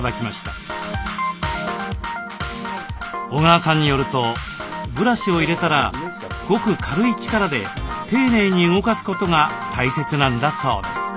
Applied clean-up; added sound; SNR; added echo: none; Rattle (instrument); 17 dB; none.